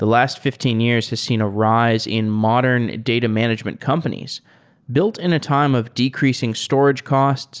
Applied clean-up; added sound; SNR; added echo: none; none; none; none.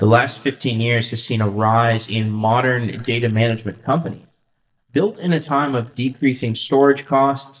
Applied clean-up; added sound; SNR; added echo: neural mask model DeepFilterNet 3.